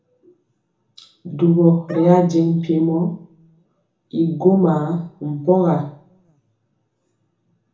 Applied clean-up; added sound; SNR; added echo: none; Bark; 17 dB; reverberation time 0.6 s.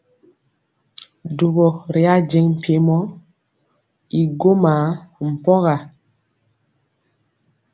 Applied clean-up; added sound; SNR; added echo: none; none; none; none.